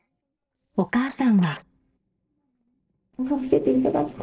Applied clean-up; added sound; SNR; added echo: neural separator model SepFormer DNS4.